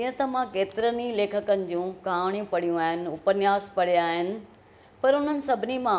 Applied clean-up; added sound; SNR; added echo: none; none; none; none.